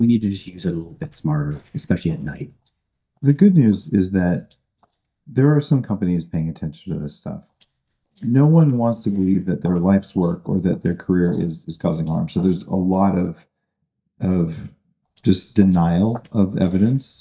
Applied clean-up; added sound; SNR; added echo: neural mask model DeepFilterNet 3.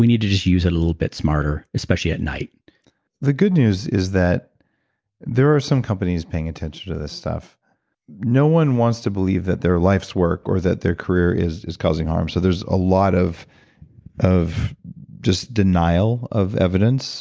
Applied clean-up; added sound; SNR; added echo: none; none; none; none.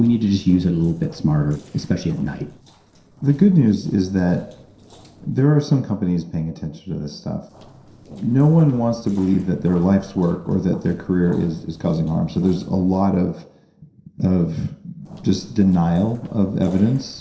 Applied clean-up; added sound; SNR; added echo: neural separator model SepFormer DNS4.